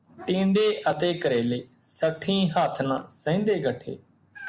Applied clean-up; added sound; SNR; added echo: none; none; none; none.